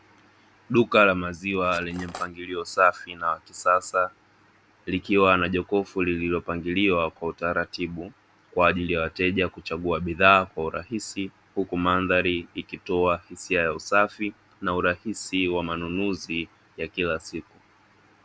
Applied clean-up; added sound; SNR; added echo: none; Cutlery, silverware; 18 dB; none.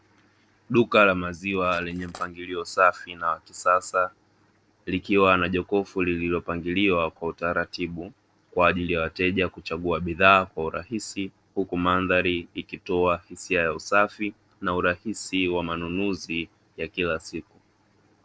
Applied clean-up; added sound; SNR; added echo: neural separator model SepFormer DNS4.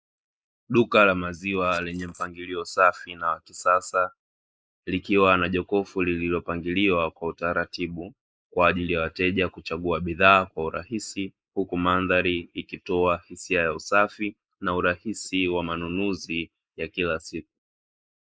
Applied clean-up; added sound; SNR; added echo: neural mask model Resemble Enhance denoiser.